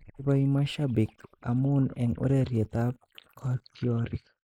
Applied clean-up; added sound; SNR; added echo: neural mask model Resemble Enhance denoiser.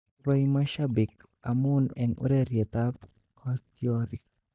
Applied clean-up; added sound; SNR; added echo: neural mask model DeepFilterNet 3.